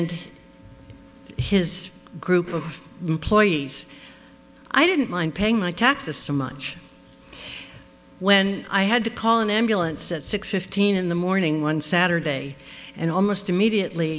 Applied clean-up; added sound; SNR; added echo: none; none; none; none.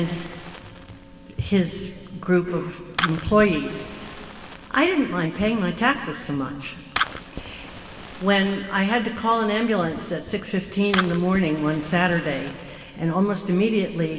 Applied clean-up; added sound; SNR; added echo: none; Fire; 12 dB; reverberation time 2.5 s.